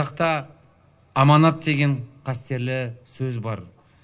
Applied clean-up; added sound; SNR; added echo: none; none; none; none.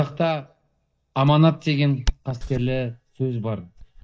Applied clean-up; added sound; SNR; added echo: neural mask model DeepFilterNet 3.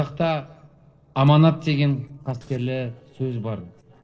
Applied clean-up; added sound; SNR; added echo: neural separator model SepFormer DNS4.